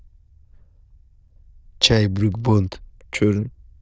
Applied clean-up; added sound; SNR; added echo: neural diffusion model UNIVERSE++.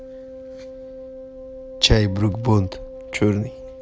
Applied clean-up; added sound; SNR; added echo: none; Wind instrument, woodwind instrument; 14 dB; none.